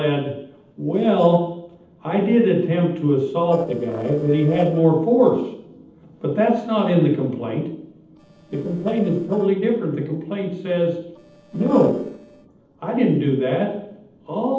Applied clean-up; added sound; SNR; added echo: neural separator model SepFormer DNS4.